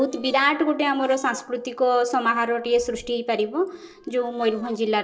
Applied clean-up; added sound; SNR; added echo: neural separator model SepFormer DNS4.